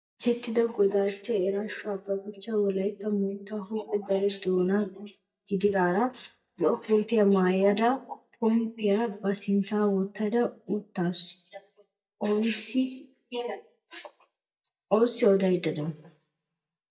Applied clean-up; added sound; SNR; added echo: neural mask model DeepFilterNet 3.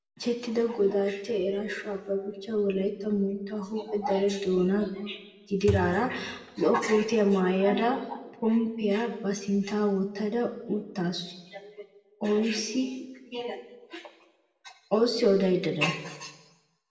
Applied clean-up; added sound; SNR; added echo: none; Thump, thud; 6 dB; reverberation time 0.9 s.